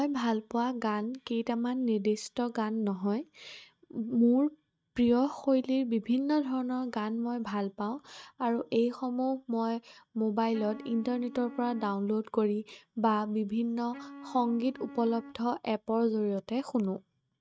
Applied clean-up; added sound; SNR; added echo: neural mask model RNNoise.